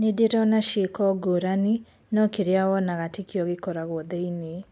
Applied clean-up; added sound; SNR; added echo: none; none; none; none.